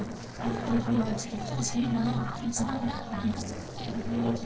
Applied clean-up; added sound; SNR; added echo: neural separator model SepFormer DNS4.